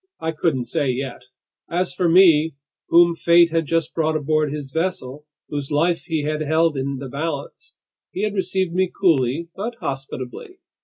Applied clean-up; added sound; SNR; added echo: none; none; none; none.